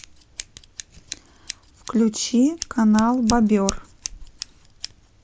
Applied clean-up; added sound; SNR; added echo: none; Scissors; 13 dB; none.